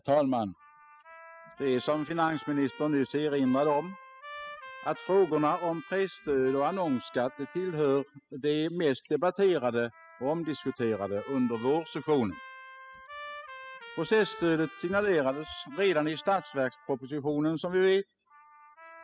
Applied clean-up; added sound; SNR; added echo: classical method spectral subtraction.